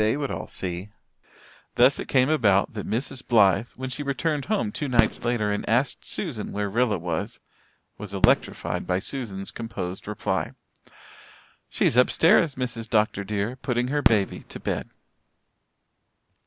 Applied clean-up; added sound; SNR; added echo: none; Fireworks; 4 dB; none.